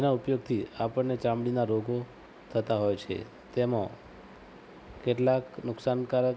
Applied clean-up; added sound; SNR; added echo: none; none; none; none.